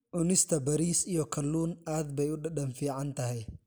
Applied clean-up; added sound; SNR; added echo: none; none; none; none.